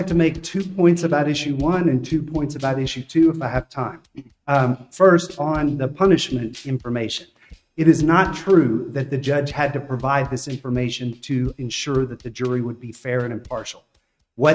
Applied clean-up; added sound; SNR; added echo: neural mask model RNNoise.